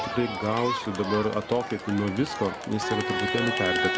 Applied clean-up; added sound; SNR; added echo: none; Crowd; 3 dB; none.